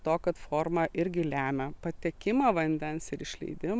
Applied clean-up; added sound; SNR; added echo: none; none; none; none.